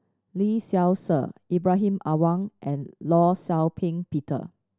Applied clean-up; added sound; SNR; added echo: none; none; none; none.